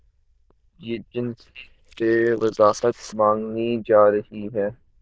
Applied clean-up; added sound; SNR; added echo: neural diffusion model UNIVERSE++.